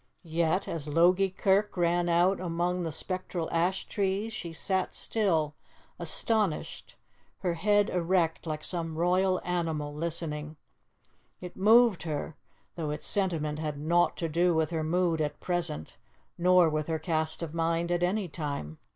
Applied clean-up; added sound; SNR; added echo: none; none; none; none.